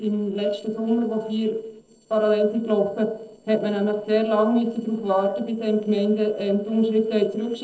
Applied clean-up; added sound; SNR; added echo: neural separator model SepFormer DNS4.